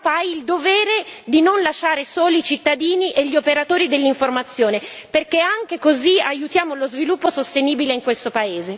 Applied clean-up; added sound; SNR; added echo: none; none; none; none.